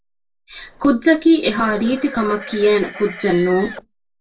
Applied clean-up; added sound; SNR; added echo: none; Livestock, farm animals, working animals; 16 dB; reverberation time 0.2 s.